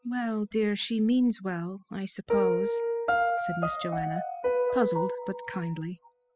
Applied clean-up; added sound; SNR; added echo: classical method spectral subtraction.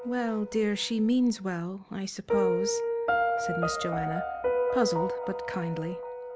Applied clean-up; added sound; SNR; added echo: none; Piano; 0 dB; none.